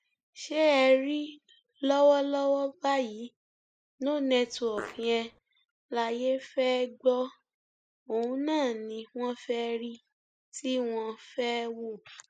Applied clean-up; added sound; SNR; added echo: neural mask model Resemble Enhance denoiser.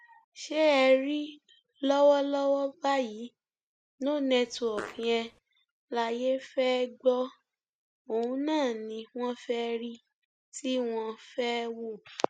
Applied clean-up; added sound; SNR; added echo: none; Fart; 14 dB; none.